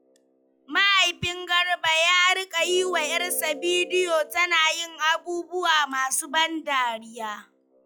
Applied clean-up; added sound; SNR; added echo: classical method log-MMSE.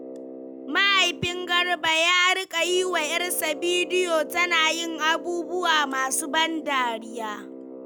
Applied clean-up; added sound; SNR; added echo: none; Brass instrument; 14 dB; none.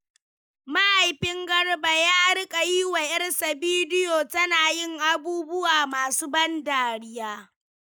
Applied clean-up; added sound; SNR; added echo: neural mask model Resemble Enhance denoiser.